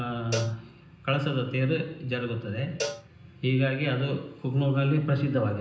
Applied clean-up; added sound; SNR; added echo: none; Cowbell; 13 dB; reverberation time 0.9 s.